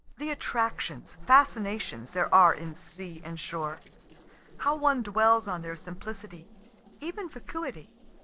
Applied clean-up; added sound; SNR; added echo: neural separator model SepFormer DNS4.